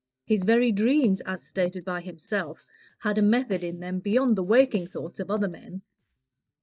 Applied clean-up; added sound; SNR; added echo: neural mask model DeepFilterNet 3.